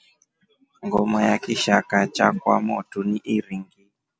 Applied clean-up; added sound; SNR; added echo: none; none; none; none.